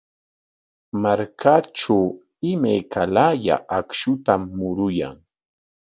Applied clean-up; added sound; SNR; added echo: none; none; none; none.